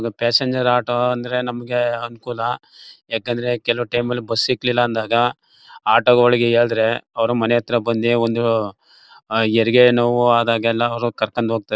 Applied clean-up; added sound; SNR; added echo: neural mask model Resemble Enhance denoiser.